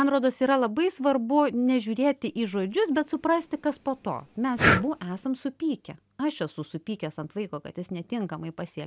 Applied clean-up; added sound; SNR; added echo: none; Breathing; 3 dB; none.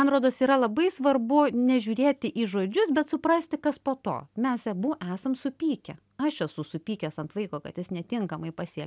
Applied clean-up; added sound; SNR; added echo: none; none; none; none.